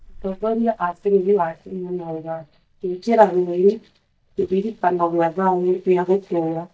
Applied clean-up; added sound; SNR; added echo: neural mask model DeepFilterNet 3.